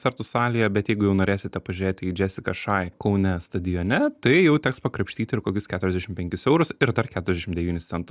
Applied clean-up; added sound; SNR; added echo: none; none; none; none.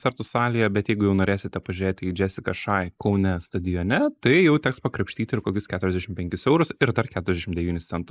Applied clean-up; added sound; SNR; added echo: neural mask model Resemble Enhance denoiser.